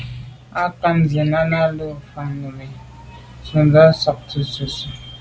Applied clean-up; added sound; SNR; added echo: none; none; none; none.